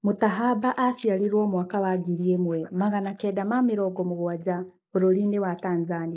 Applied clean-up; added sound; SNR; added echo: neural mask model Resemble Enhance denoiser.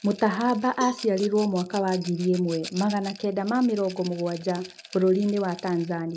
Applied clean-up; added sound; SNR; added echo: none; Rattle + Cowbell; 18 dB; none.